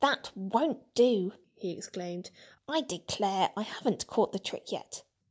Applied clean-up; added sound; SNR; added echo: none; none; none; none.